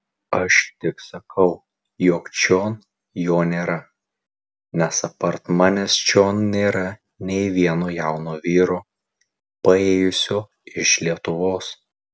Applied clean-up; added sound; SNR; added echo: none; none; none; none.